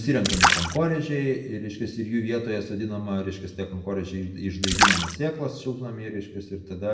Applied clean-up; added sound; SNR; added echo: none; Splash, splatter; -1 dB; reverberation time 0.8 s.